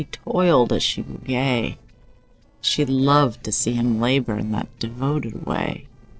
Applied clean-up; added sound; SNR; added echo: neural separator model SepFormer DNS4.